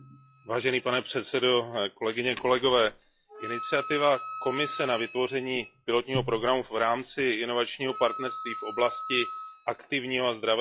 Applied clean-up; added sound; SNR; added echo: classical method log-MMSE.